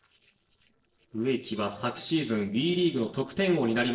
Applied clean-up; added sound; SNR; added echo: neural separator model SepFormer DNS4.